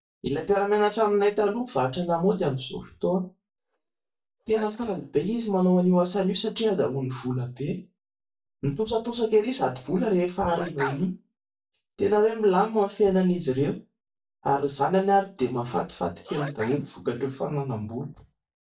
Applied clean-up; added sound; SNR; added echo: neural mask model DeepFilterNet 3.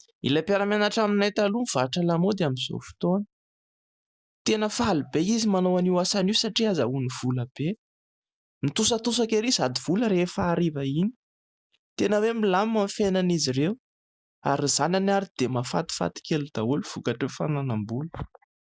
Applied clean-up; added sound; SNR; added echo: none; none; none; none.